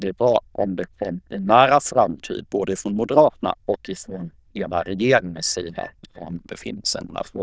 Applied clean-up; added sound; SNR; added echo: neural diffusion model UNIVERSE++.